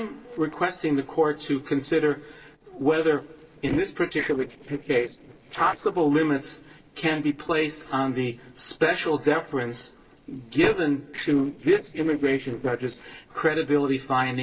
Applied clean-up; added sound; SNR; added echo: neural separator model SepFormer DNS4.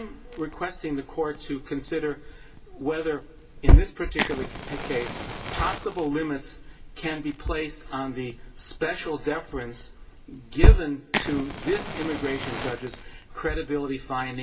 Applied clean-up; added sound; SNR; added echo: none; Fire; -4 dB; reverberation time 0.2 s.